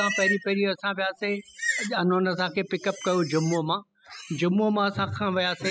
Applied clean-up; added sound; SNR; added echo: classical method spectral subtraction.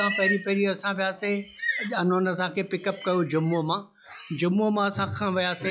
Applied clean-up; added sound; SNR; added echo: classical method log-MMSE.